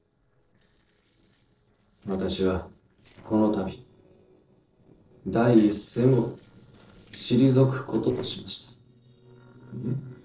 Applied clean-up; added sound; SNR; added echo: neural separator model SepFormer DNS4.